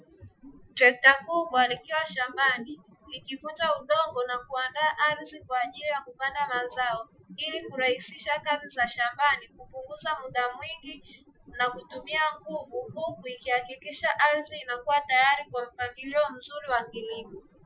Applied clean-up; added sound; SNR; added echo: classical method Wiener filter.